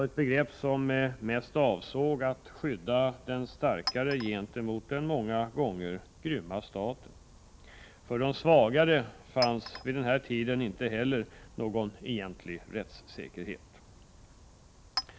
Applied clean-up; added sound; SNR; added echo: none; Chink, clink; 17 dB; none.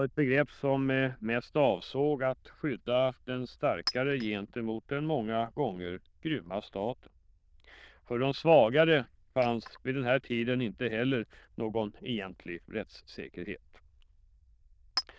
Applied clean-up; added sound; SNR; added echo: neural diffusion model UNIVERSE++.